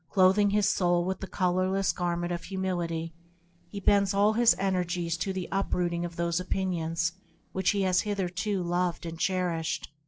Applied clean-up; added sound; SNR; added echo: neural separator model SepFormer DNS4.